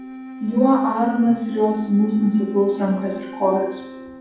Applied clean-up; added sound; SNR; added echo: none; Wind instrument, woodwind instrument; 15 dB; reverberation time 1.2 s.